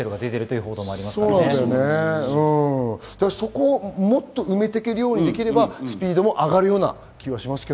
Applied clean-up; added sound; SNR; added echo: none; none; none; none.